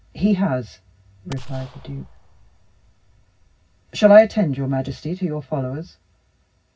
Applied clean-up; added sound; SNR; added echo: none; Gunshot, gunfire; 18 dB; reverberation time 0.4 s.